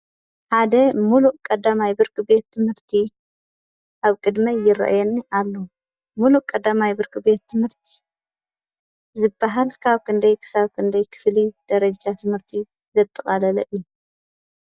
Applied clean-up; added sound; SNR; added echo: neural mask model DeepFilterNet 3.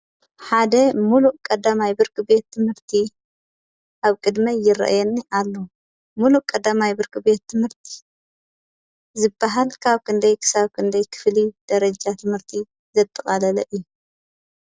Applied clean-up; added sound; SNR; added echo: none; none; none; none.